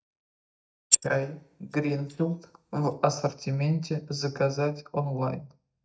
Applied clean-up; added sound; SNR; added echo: neural mask model DeepFilterNet 3.